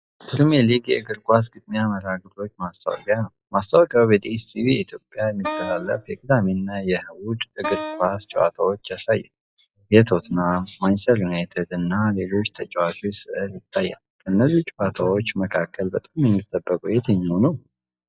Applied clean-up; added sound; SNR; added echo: classical method log-MMSE.